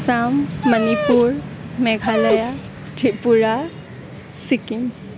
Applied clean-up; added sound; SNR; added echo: none; Dog; 5 dB; none.